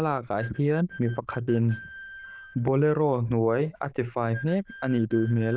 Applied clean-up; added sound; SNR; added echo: neural diffusion model UNIVERSE++.